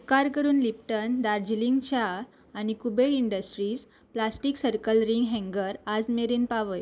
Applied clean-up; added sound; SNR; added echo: none; none; none; none.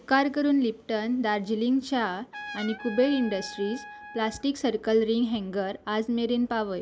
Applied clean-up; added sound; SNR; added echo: none; Trumpet; 16 dB; none.